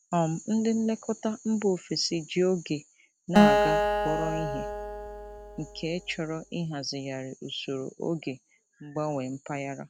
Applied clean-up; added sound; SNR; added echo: none; Acoustic guitar; -4 dB; none.